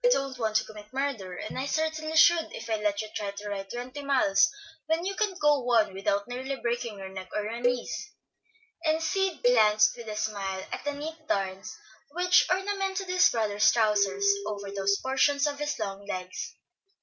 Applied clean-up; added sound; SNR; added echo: none; Telephone + Cowbell; 5 dB; none.